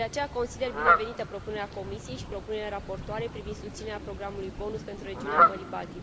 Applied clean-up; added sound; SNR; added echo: none; Fowl; -5 dB; none.